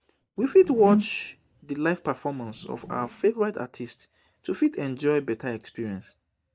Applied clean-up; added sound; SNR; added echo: neural mask model DeepFilterNet 3.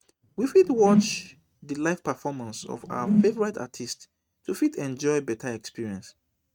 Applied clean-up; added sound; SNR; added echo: neural mask model RNNoise.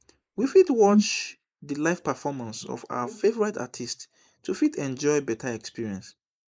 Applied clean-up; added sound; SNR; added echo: neural mask model Resemble Enhance denoiser.